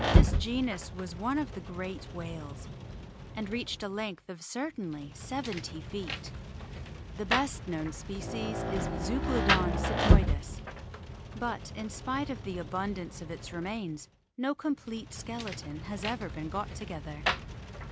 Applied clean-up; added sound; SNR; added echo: none; Rain; -4 dB; none.